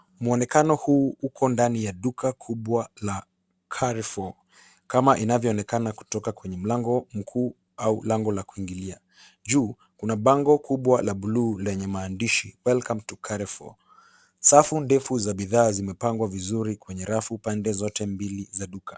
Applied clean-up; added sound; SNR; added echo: none; none; none; none.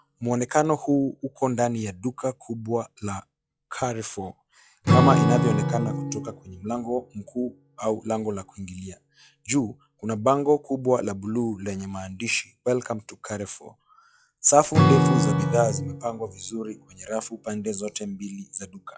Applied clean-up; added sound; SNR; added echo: classical method log-MMSE.